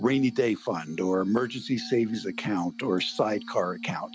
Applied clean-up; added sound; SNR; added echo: none; Glass; 18 dB; none.